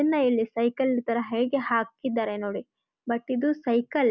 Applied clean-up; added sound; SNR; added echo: none; none; none; none.